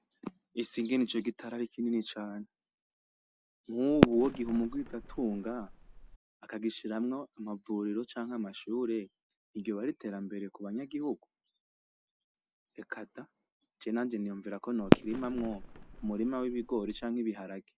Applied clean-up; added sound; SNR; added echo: none; Fireworks; -4 dB; none.